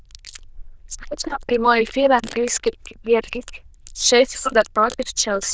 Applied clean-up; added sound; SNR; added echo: neural diffusion model UNIVERSE++.